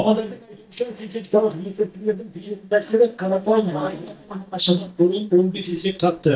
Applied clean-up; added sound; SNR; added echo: neural mask model DeepFilterNet 3.